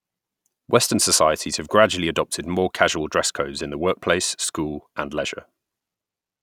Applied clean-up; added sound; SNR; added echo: none; none; none; none.